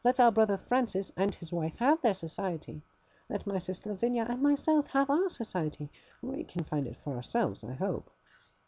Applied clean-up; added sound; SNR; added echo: none; none; none; none.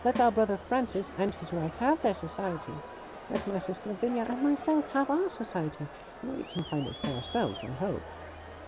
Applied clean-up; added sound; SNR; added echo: none; Crowd + Snare drum; 11 dB; none.